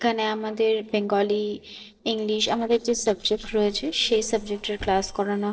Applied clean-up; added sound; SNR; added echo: neural separator model SepFormer DNS4.